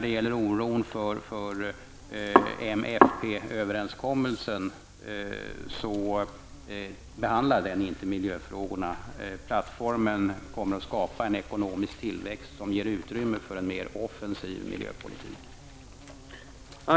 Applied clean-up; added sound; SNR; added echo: none; Insect; 18 dB; none.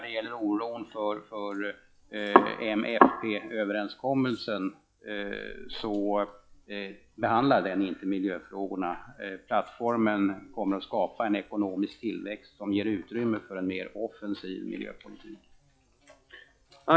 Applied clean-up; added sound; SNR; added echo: classical method log-MMSE.